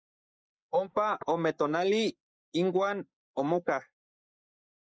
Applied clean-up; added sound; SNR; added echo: neural mask model Resemble Enhance denoiser.